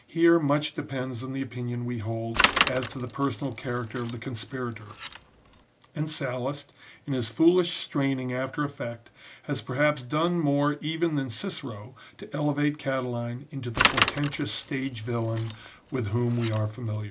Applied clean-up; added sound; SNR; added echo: none; Bicycle; 1 dB; none.